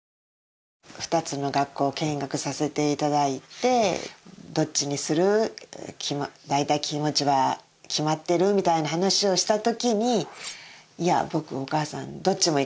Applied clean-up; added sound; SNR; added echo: none; Cutlery, silverware; 18 dB; none.